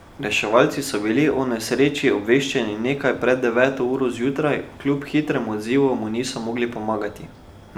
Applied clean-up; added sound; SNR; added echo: none; none; none; none.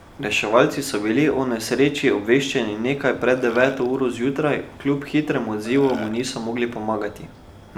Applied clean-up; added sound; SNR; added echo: none; Burping, eructation; 16 dB; none.